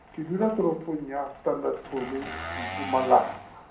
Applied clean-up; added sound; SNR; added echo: none; Engine; 11 dB; reverberation time 0.6 s.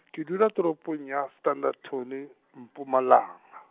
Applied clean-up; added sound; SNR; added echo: none; none; none; none.